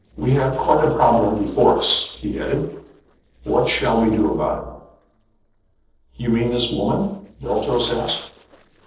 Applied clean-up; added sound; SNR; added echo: neural separator model SepFormer DNS4.